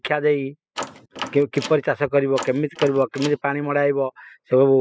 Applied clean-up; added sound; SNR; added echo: classical method spectral subtraction.